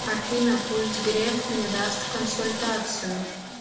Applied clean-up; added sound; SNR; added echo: none; Sawing; 5 dB; reverberation time 0.8 s.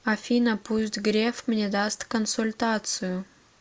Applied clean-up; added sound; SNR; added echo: none; none; none; none.